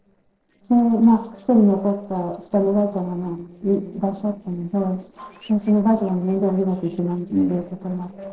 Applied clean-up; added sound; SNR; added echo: neural separator model SepFormer DNS4.